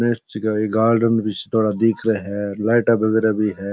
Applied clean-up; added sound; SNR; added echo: none; none; none; none.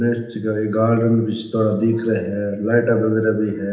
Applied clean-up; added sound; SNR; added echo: none; none; none; reverberation time 0.8 s.